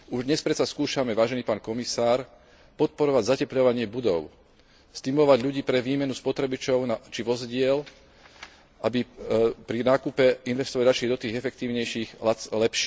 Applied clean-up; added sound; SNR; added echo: none; none; none; none.